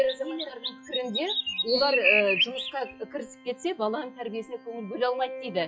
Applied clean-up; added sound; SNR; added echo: classical method log-MMSE.